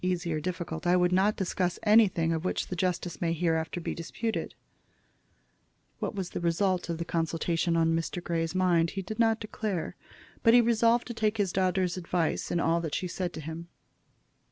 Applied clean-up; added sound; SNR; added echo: none; none; none; none.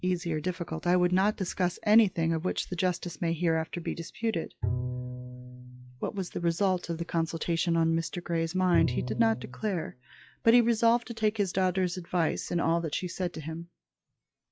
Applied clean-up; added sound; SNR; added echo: classical method log-MMSE.